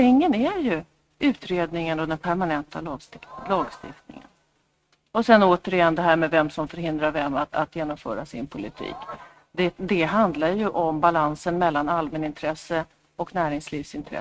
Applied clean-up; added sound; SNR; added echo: neural mask model RNNoise.